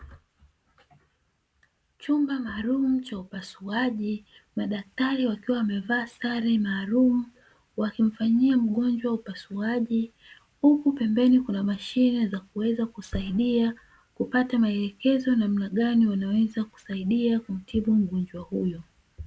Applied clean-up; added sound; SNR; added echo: none; none; none; none.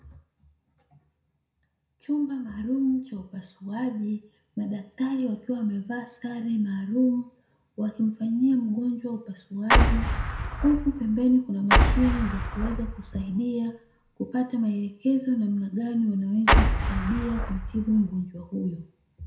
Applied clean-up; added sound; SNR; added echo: none; Explosion; -4 dB; reverberation time 0.4 s.